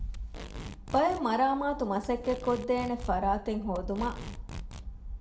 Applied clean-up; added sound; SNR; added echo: none; Packing tape, duct tape; 15 dB; reverberation time 0.5 s.